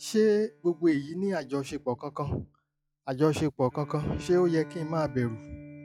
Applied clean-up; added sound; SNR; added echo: classical method log-MMSE.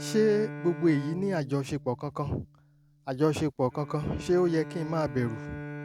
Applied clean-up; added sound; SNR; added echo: none; Bowed string instrument; 12 dB; none.